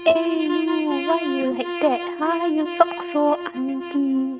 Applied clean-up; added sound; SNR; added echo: neural mask model RNNoise.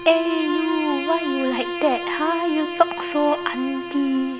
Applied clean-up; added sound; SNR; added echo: none; Bowed string instrument; 6 dB; none.